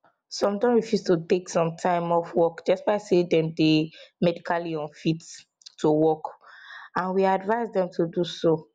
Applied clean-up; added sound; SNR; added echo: none; none; none; none.